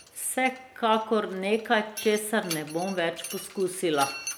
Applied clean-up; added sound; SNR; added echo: none; Mechanisms; 14 dB; none.